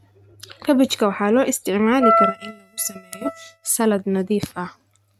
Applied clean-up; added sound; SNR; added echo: neural mask model RNNoise.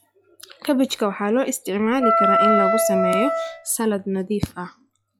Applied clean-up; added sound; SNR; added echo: classical method log-MMSE.